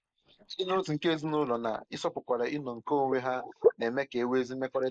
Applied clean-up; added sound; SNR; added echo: neural mask model Resemble Enhance denoiser.